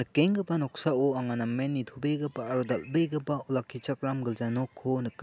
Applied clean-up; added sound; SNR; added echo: none; none; none; none.